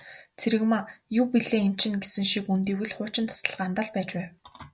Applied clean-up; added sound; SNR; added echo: none; none; none; none.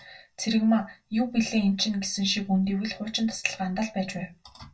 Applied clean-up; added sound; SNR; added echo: none; none; none; reverberation time 0.1 s.